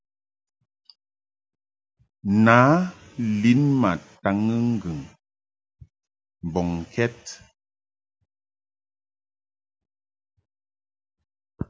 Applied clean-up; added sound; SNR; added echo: none; none; none; none.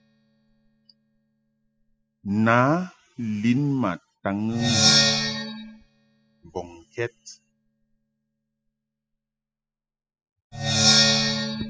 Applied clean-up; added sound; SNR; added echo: classical method spectral subtraction.